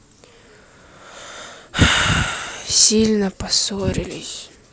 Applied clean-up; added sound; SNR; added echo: none; none; none; none.